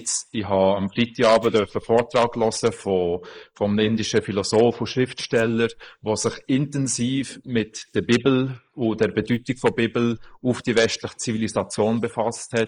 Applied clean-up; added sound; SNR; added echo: neural mask model Resemble Enhance denoiser.